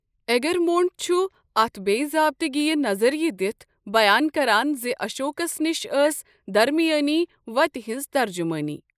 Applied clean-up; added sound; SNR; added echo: neural mask model Resemble Enhance denoiser.